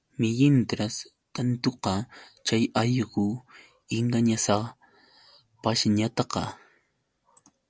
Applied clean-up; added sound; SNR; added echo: none; none; none; none.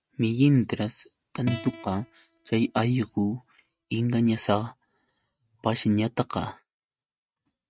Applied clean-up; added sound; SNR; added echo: neural mask model RNNoise.